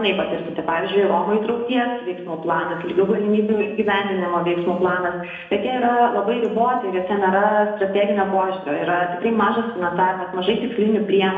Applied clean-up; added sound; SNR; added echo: none; none; none; reverberation time 0.9 s.